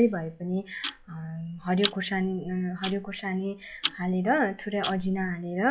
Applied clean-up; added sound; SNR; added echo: classical method log-MMSE.